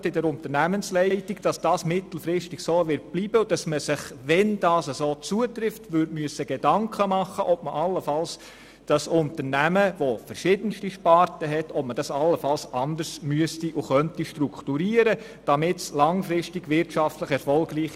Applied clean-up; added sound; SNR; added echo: none; none; none; none.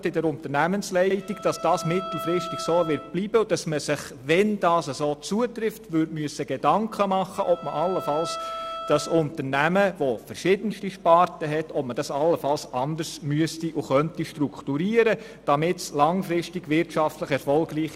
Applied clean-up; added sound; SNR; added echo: none; Bowed string instrument; 12 dB; none.